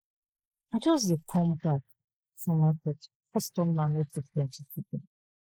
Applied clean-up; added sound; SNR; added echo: neural mask model Resemble Enhance denoiser.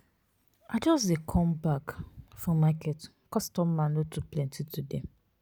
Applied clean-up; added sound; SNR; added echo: none; none; none; none.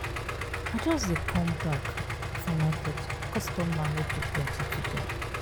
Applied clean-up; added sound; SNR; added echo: none; Idling; 0 dB; none.